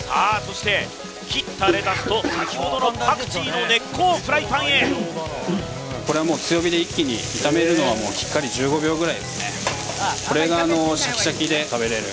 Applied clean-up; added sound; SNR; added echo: none; Cough; 12 dB; none.